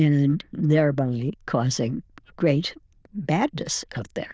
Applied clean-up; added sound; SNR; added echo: neural diffusion model UNIVERSE++.